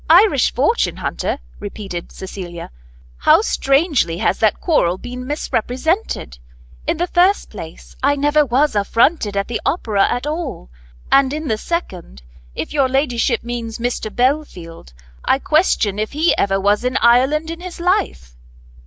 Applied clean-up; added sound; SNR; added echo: none; none; none; none.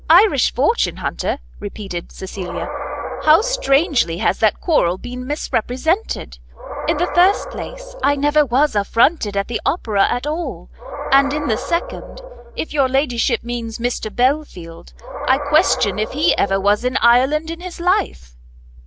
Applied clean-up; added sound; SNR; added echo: none; Animal; 13 dB; none.